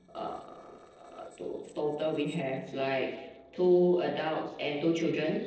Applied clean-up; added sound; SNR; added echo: neural separator model SepFormer DNS4.